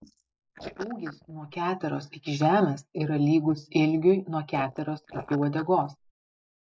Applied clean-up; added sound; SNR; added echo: neural mask model Resemble Enhance denoiser.